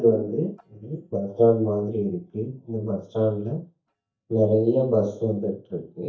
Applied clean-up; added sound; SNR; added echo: neural mask model DeepFilterNet 3.